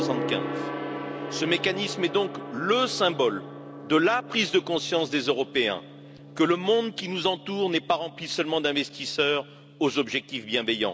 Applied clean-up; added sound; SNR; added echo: none; Gong; 11 dB; none.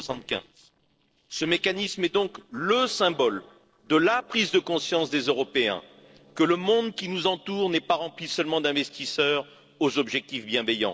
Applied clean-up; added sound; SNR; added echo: neural separator model SepFormer DNS4.